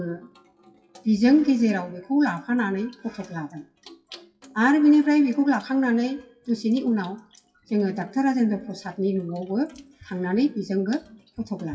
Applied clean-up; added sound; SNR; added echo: classical method WPE with log-MMSE.